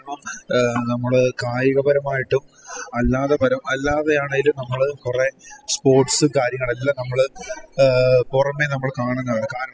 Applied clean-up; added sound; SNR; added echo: classical method spectral subtraction.